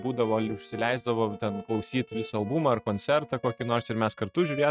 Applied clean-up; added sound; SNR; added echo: neural mask model RNNoise.